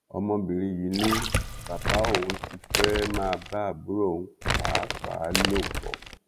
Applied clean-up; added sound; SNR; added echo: none; Splash, splatter + Crumpling, crinkling; -1 dB; none.